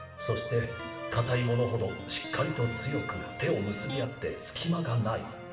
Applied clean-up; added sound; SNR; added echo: none; Electric guitar; 14 dB; reverberation time 1.1 s.